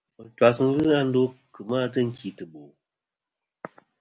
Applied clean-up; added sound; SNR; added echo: none; none; none; none.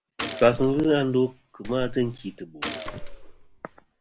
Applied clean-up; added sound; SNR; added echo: none; Clapping + Gunshot, gunfire; 10 dB; none.